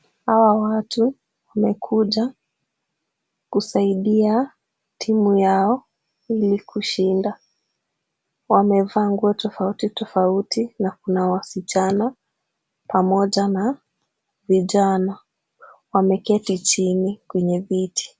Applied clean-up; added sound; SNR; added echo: none; none; none; none.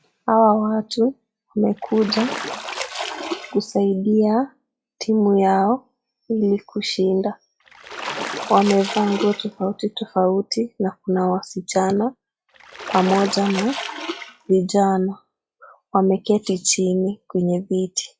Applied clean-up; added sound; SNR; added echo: classical method log-MMSE.